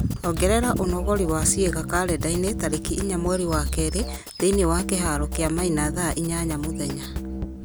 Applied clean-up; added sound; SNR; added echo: none; Drum kit; 5 dB; none.